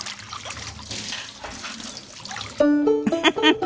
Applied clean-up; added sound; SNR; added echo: none; none; none; none.